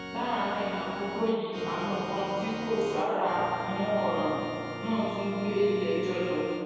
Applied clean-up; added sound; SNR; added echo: none; Organ; 9 dB; reverberation time 2.0 s.